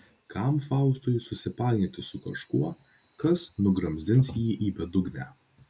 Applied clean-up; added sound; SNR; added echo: none; Cricket; 16 dB; none.